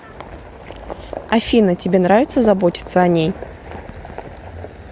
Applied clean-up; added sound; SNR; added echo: none; none; none; none.